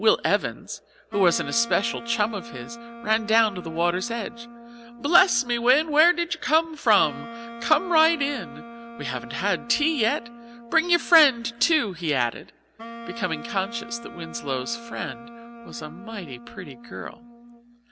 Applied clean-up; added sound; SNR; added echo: none; Wind instrument, woodwind instrument; 15 dB; none.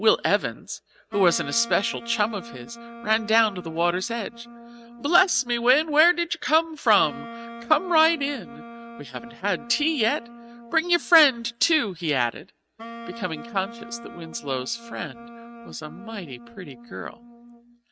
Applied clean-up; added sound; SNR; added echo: neural mask model RNNoise.